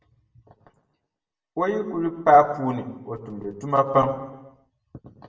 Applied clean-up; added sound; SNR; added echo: none; none; none; reverberation time 0.9 s.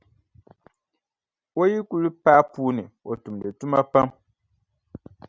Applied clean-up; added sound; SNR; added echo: none; none; none; none.